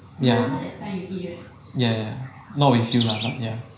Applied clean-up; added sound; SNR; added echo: none; Bird vocalization, bird call, bird song; 15 dB; reverberation time 0.5 s.